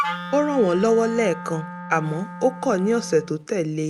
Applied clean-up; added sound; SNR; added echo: none; Wind instrument, woodwind instrument; 11 dB; none.